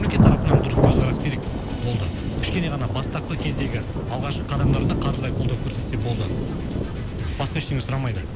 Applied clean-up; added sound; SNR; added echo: none; Thunder / Rain; -4 dB; none.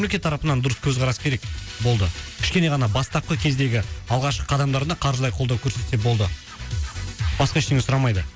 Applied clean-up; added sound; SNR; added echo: none; none; none; none.